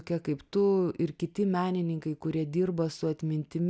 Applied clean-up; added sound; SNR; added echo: none; none; none; none.